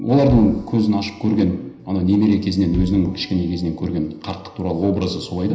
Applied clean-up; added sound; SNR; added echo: none; Bass drum; 14 dB; reverberation time 0.9 s.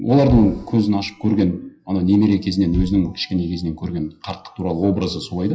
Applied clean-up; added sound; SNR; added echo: classical method WPE with log-MMSE.